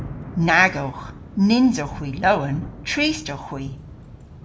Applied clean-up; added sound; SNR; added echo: none; Thunder / Rain; 14 dB; reverberation time 0.5 s.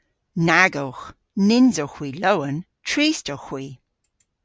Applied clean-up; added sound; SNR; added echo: none; none; none; none.